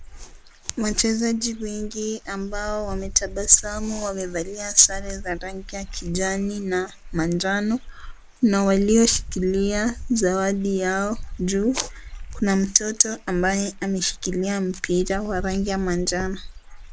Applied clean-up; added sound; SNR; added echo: none; Bird / Dog; 11 dB; none.